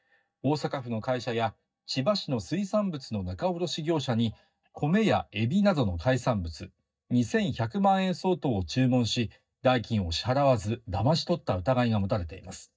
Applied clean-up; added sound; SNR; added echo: neural mask model DeepFilterNet 3.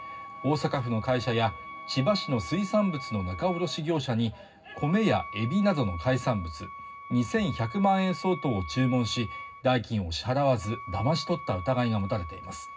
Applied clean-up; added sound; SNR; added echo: none; Wind instrument, woodwind instrument; 14 dB; reverberation time 0.4 s.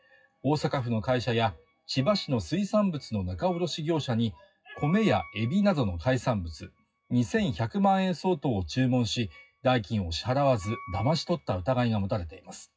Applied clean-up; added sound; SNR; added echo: classical method WPE with log-MMSE.